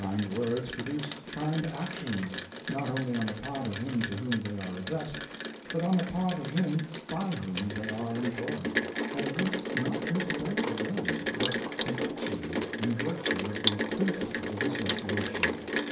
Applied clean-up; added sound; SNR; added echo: none; Rain; 0 dB; reverberation time 0.6 s.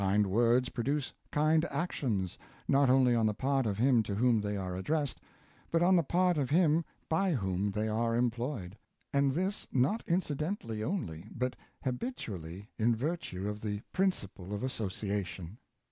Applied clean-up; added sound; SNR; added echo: none; none; none; none.